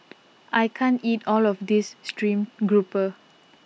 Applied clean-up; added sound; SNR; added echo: none; none; none; none.